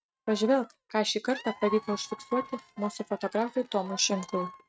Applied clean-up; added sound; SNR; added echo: neural mask model RNNoise.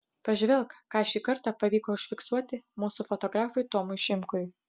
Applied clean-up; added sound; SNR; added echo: none; none; none; none.